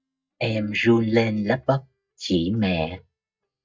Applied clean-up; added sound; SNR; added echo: neural mask model DeepFilterNet 3.